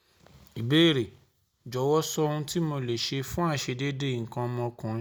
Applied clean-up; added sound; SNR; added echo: none; none; none; none.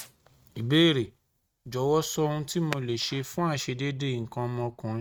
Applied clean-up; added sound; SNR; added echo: neural mask model RNNoise.